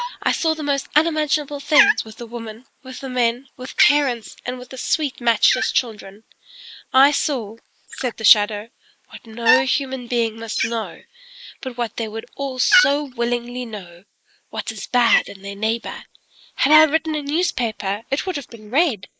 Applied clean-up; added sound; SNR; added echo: neural mask model Resemble Enhance denoiser.